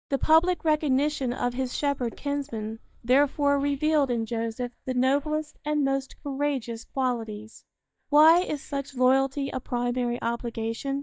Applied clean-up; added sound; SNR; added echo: neural mask model DeepFilterNet 3.